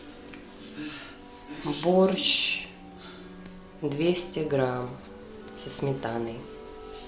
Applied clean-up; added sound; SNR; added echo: none; none; none; none.